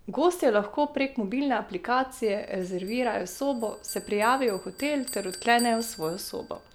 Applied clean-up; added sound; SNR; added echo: none; Bell; 18 dB; none.